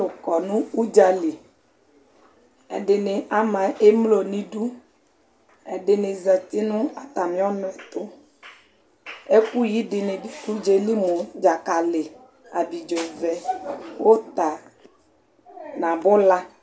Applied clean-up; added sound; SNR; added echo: none; none; none; none.